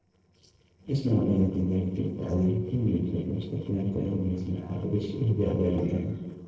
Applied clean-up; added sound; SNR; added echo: neural separator model SepFormer DNS4.